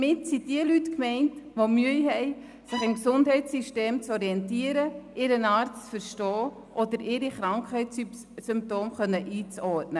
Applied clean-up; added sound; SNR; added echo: none; Bowed string instrument; 14 dB; none.